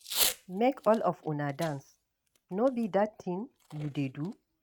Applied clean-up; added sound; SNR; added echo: neural mask model RNNoise.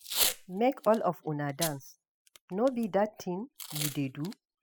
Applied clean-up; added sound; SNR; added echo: classical method spectral subtraction.